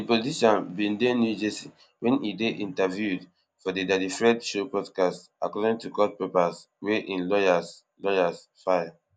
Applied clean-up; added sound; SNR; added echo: none; none; none; none.